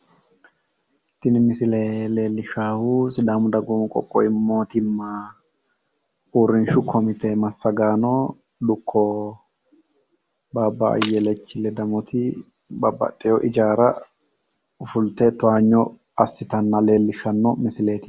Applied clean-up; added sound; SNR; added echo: none; Shatter; 17 dB; none.